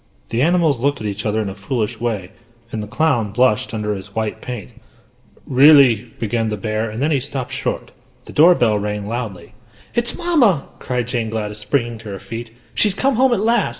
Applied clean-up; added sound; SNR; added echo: none; none; none; reverberation time 1.1 s.